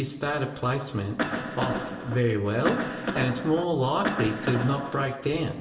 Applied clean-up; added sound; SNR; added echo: none; Cough; 4 dB; reverberation time 0.9 s.